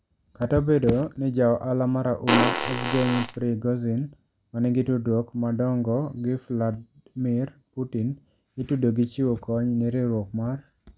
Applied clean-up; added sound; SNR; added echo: none; Fart; 1 dB; none.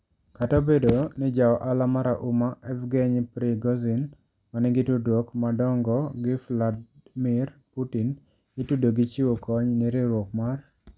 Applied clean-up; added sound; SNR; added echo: none; none; none; none.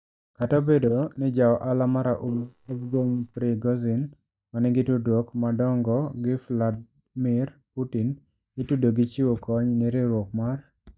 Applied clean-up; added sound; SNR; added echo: neural mask model DeepFilterNet 3.